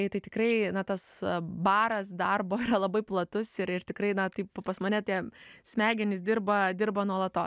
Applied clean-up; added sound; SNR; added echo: none; none; none; none.